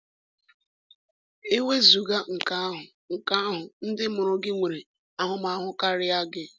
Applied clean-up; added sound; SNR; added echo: none; none; none; none.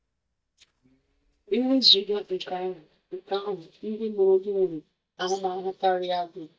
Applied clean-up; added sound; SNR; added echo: neural mask model DeepFilterNet 3.